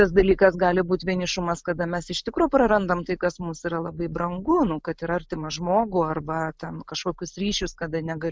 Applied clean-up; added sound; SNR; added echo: none; none; none; none.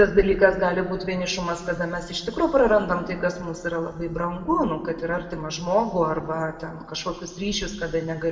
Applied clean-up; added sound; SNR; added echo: none; none; none; reverberation time 1.5 s.